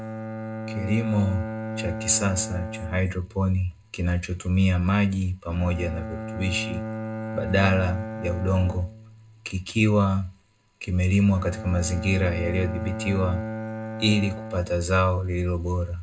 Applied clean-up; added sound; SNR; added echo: none; Bowed string instrument; 10 dB; reverberation time 0.2 s.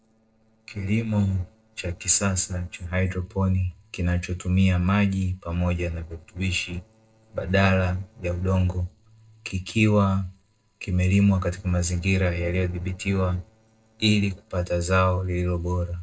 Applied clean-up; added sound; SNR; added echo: neural separator model SepFormer DNS4.